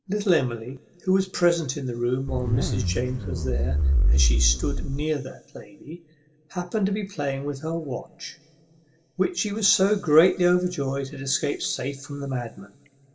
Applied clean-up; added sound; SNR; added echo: none; Zipper (clothing); -4 dB; reverberation time 2.2 s.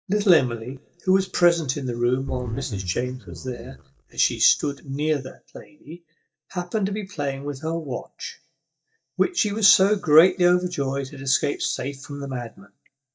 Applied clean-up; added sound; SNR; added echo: neural mask model DeepFilterNet 3.